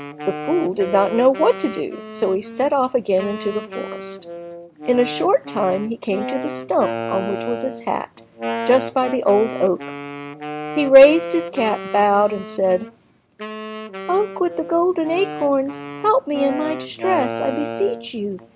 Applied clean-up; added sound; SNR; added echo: none; Wind instrument, woodwind instrument; 10 dB; none.